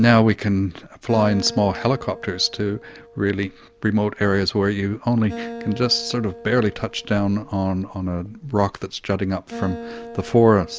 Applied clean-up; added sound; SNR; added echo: none; Acoustic guitar; 17 dB; none.